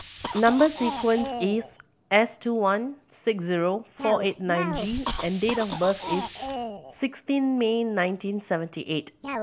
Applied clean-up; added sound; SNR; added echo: none; Cough; 10 dB; none.